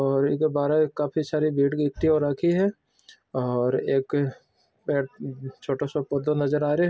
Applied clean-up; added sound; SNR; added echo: none; none; none; none.